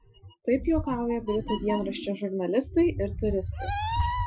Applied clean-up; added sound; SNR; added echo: classical method Wiener filter.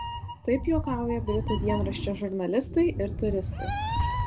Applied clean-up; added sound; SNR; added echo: none; Meow; 2 dB; none.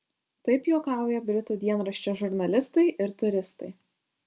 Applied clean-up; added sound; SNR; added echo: none; none; none; none.